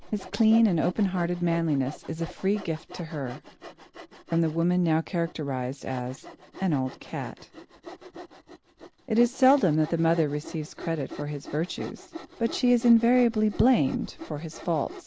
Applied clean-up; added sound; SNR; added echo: none; Sawing; 17 dB; none.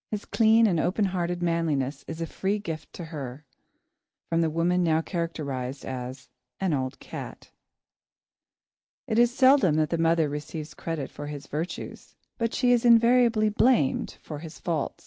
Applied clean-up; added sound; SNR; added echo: none; none; none; none.